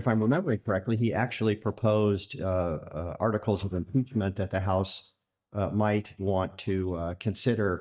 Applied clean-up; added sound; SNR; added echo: neural mask model DeepFilterNet 3.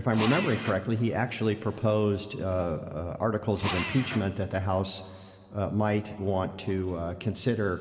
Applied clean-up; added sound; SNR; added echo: none; Drill; 10 dB; reverberation time 2.5 s.